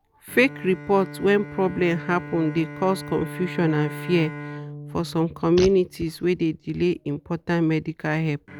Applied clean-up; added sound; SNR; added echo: none; Fart + Bowed string instrument; 13 dB; none.